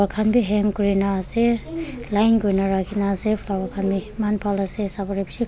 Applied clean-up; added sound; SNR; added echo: none; none; none; none.